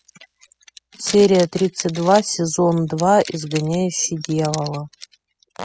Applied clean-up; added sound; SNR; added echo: classical method spectral subtraction.